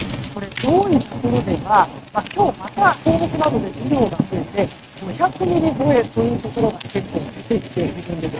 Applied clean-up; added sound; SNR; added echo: neural mask model RNNoise.